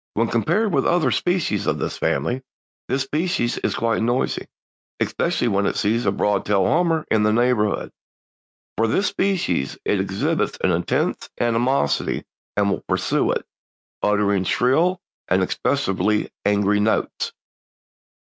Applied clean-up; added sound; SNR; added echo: none; none; none; none.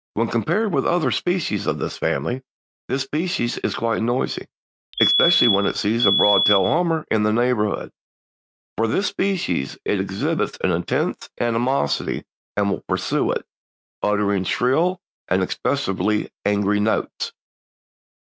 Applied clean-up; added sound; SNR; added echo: none; Alarm; -1 dB; none.